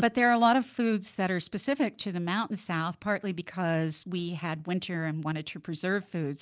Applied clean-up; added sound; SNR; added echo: none; none; none; none.